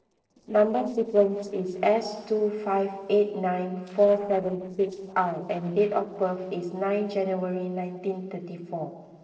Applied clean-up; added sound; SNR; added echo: neural separator model SepFormer DNS4.